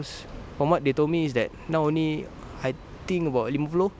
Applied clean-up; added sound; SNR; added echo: none; none; none; none.